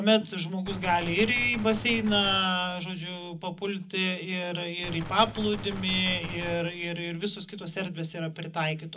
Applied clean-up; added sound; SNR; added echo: none; Gunshot, gunfire; 12 dB; reverberation time 0.4 s.